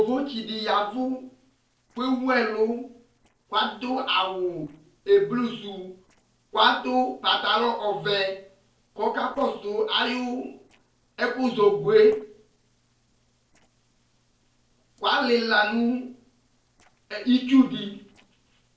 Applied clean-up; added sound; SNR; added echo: neural separator model SepFormer DNS4.